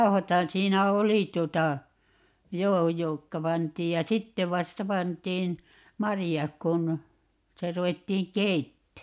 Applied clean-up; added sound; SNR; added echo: none; none; none; none.